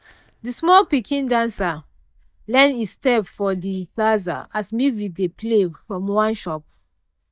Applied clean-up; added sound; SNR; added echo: neural mask model DeepFilterNet 3.